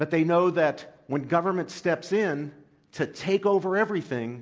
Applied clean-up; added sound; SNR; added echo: none; none; none; none.